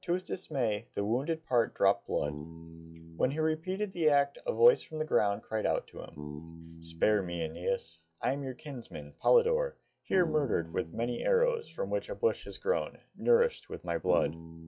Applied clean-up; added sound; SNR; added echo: classical method log-MMSE.